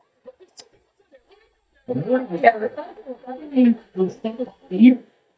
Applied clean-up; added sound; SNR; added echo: neural mask model DeepFilterNet 3.